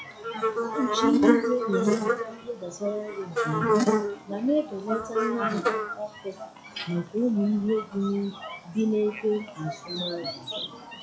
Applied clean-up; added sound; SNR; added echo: classical method log-MMSE.